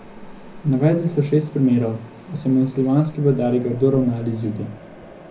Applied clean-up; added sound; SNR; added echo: none; Mechanisms; 19 dB; reverberation time 0.4 s.